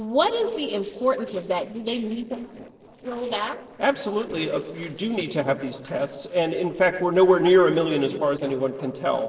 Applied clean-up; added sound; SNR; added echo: neural separator model SepFormer DNS4.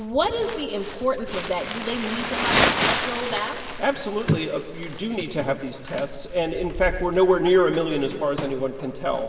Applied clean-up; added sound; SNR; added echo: none; Crumpling, crinkling; 5 dB; reverberation time 2.8 s.